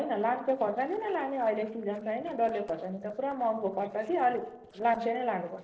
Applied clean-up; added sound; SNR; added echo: neural separator model SepFormer DNS4.